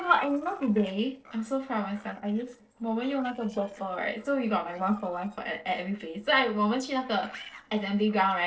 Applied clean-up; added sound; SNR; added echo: neural separator model SepFormer DNS4.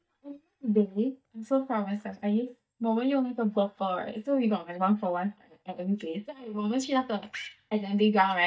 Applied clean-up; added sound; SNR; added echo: neural mask model DeepFilterNet 3.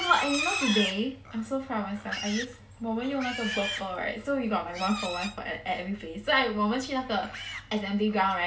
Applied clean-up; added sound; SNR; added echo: none; Livestock, farm animals, working animals; 8 dB; reverberation time 0.2 s.